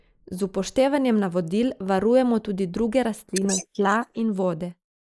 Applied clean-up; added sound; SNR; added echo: neural mask model Resemble Enhance denoiser.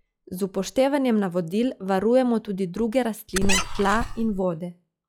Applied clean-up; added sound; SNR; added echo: classical method log-MMSE.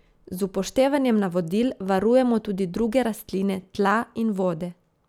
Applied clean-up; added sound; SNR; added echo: none; none; none; none.